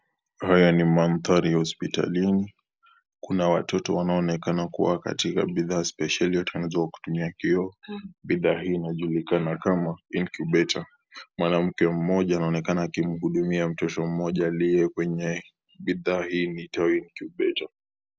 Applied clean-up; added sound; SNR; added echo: none; none; none; none.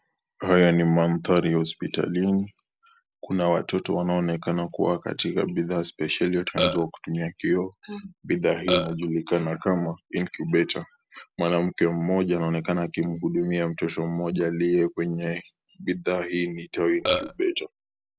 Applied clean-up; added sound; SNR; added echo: none; Burping, eructation; 0 dB; none.